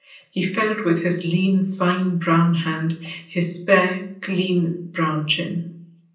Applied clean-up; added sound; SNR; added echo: none; none; none; reverberation time 0.6 s.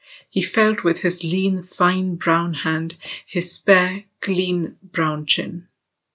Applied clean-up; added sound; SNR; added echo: none; none; none; none.